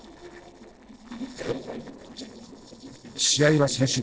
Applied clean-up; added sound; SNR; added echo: neural separator model SepFormer DNS4.